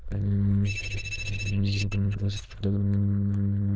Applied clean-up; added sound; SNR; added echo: neural diffusion model UNIVERSE++.